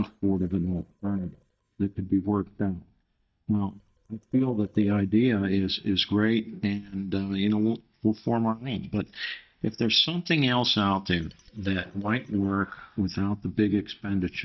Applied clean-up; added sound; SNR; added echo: neural mask model DeepFilterNet 3.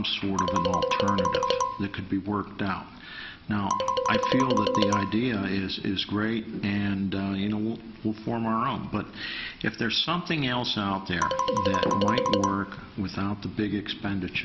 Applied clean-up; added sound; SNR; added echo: none; Marimba, xylophone; -1 dB; none.